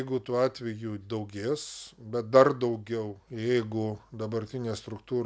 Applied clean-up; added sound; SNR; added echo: none; none; none; none.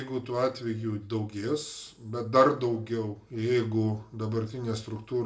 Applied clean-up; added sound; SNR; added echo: none; none; none; reverberation time 0.3 s.